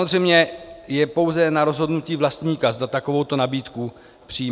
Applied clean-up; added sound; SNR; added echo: none; none; none; none.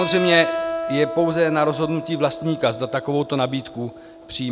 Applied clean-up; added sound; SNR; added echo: none; Keyboard (musical); 8 dB; none.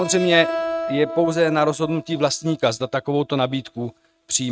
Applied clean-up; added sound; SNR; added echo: neural mask model RNNoise.